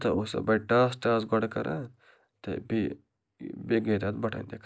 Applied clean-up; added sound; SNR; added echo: neural mask model Resemble Enhance denoiser.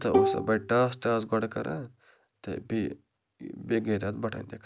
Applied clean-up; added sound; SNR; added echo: none; Bowed string instrument; -1 dB; none.